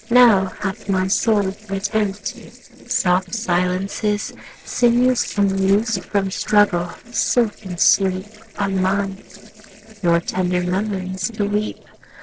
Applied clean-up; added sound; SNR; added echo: neural separator model SepFormer DNS4.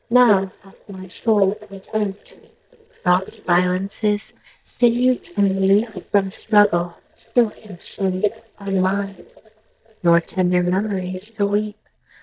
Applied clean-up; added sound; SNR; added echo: neural mask model DeepFilterNet 3.